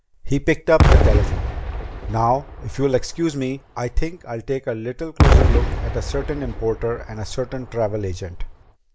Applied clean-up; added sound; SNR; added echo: none; Explosion; -3 dB; none.